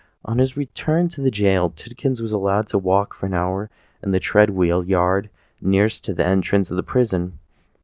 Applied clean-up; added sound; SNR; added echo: none; none; none; none.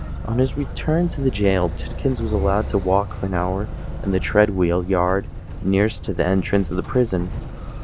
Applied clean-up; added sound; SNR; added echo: none; Motor vehicle (road); 7 dB; none.